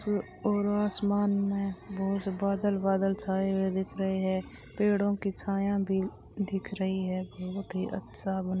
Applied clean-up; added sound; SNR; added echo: none; none; none; none.